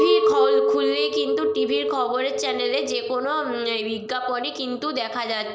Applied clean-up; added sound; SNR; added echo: none; Chink, clink; -1 dB; none.